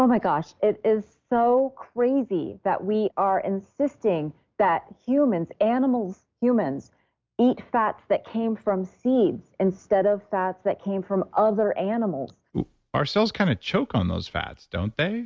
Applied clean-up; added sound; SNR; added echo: none; none; none; none.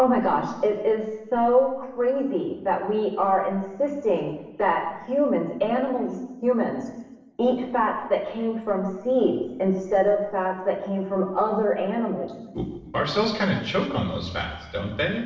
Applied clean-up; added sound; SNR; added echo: none; none; none; reverberation time 1.0 s.